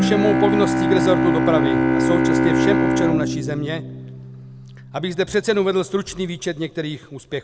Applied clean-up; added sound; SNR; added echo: none; Bowed string instrument; -2 dB; none.